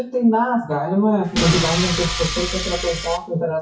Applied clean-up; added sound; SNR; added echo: classical method WPE with log-MMSE.